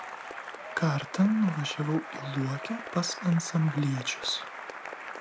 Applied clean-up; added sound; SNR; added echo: none; Applause / Cheering; 10 dB; none.